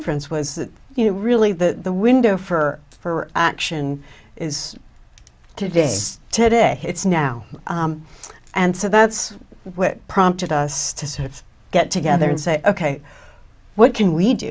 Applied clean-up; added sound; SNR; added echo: none; none; none; none.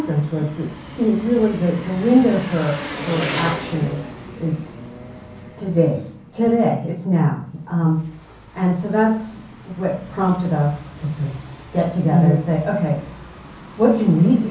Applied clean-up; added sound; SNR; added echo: none; Engine; 14 dB; reverberation time 0.6 s.